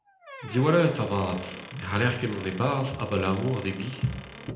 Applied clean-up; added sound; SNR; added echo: none; Squeak / Wood; 15 dB; reverberation time 0.8 s.